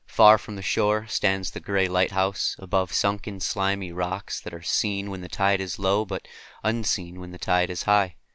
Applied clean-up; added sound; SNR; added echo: none; none; none; none.